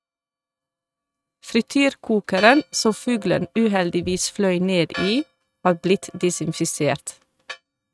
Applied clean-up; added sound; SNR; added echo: neural mask model RNNoise.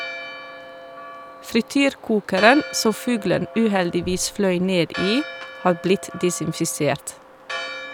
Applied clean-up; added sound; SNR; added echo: none; Church bell; 13 dB; none.